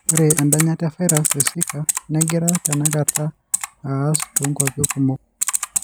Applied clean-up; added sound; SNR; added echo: none; Typing; 2 dB; none.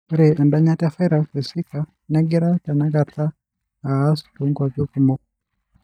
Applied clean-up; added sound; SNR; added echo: neural mask model DeepFilterNet 3.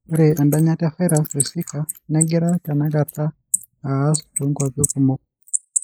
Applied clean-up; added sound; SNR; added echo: neural mask model Resemble Enhance denoiser.